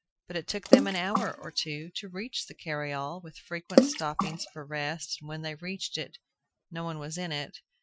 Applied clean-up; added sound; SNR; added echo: classical method Wiener filter.